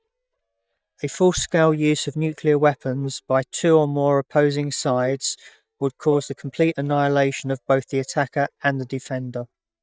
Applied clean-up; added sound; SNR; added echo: neural mask model DeepFilterNet 3.